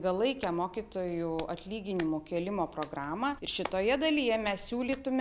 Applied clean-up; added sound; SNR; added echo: none; Hands; 17 dB; none.